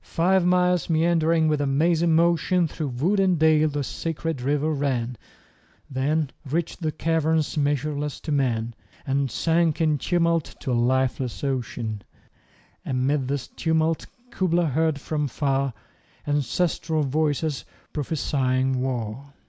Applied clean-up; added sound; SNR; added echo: none; none; none; none.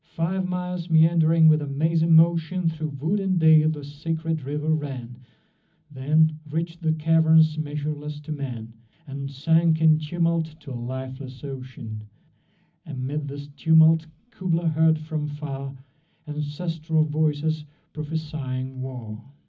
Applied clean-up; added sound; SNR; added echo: none; none; none; reverberation time 0.4 s.